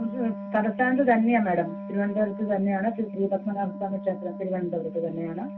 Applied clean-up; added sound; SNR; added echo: none; Wind instrument, woodwind instrument; 10 dB; reverberation time 0.2 s.